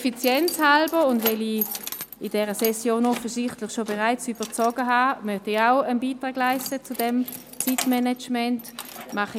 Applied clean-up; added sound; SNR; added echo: none; Keys jangling; 12 dB; none.